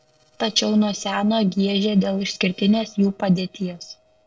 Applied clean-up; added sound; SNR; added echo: neural separator model SepFormer DNS4.